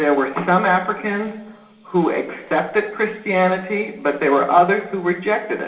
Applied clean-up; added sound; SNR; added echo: none; none; none; reverberation time 0.8 s.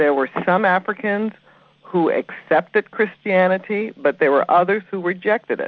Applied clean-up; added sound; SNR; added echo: none; none; none; none.